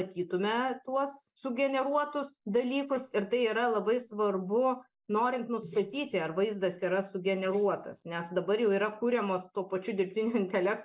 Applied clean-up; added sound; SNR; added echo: neural mask model Resemble Enhance denoiser.